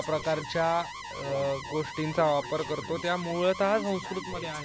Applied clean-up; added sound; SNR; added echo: none; Alarm; 10 dB; none.